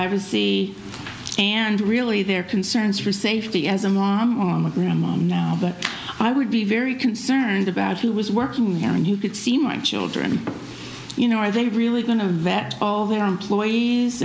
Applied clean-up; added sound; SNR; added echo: none; none; none; none.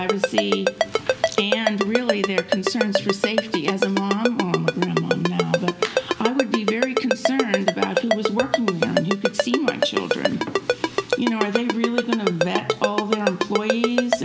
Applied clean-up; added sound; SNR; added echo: none; Ringtone; -2 dB; none.